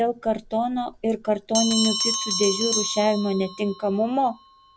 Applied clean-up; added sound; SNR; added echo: none; Bell; 6 dB; none.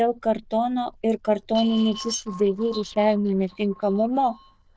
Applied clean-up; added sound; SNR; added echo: neural diffusion model UNIVERSE++.